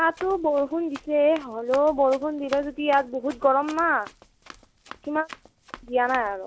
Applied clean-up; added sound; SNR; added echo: none; Run; 19 dB; none.